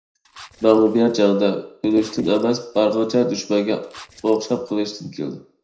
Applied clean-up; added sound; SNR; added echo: neural separator model SepFormer DNS4.